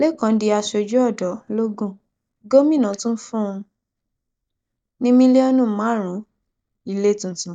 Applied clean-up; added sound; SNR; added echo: neural mask model DeepFilterNet 3.